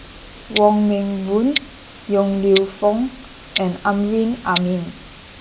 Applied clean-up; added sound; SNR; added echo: none; Tick-tock; 11 dB; none.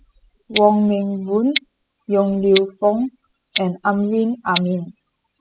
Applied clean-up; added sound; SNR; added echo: classical method spectral subtraction.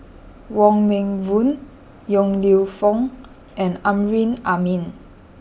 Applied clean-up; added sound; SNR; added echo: none; none; none; none.